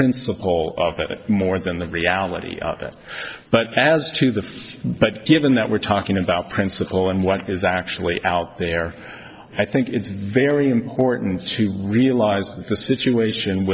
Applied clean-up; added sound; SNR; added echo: neural separator model SepFormer DNS4.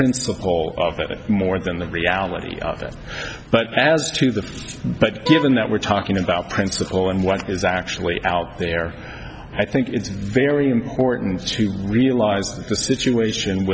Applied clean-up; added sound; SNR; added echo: none; Vehicle horn, car horn, honking; 10 dB; none.